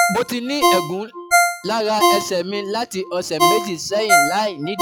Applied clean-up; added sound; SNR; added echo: classical method log-MMSE.